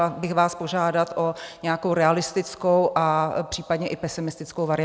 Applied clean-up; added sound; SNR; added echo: none; none; none; none.